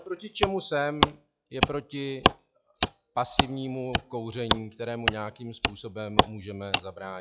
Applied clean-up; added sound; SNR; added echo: classical method log-MMSE.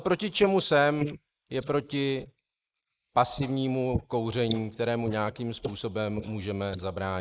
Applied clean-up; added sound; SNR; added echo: neural mask model Resemble Enhance denoiser.